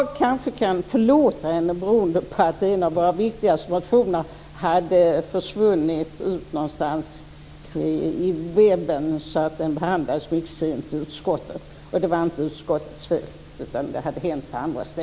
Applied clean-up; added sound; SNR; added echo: none; none; none; none.